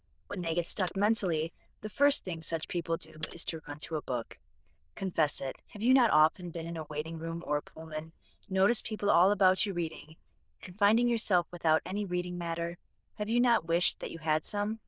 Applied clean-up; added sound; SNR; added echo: neural diffusion model UNIVERSE++.